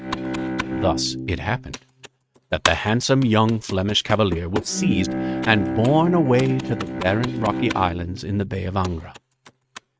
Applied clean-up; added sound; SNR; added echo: neural mask model RNNoise.